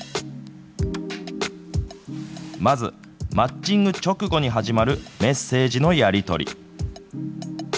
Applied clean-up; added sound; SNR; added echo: none; none; none; none.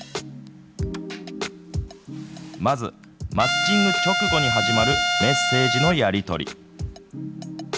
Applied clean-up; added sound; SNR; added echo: none; Trumpet; -3 dB; none.